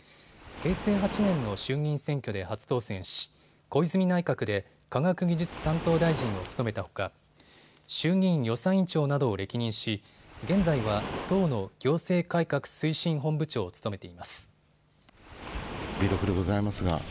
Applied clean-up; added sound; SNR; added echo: none; Waves, surf; 13 dB; none.